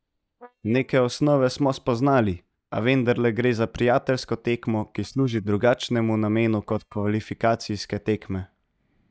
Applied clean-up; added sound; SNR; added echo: neural mask model DeepFilterNet 3.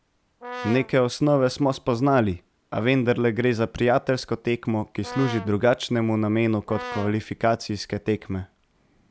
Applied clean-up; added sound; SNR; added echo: none; Brass instrument; 13 dB; none.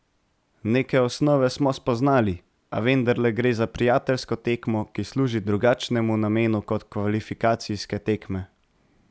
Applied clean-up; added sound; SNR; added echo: none; none; none; none.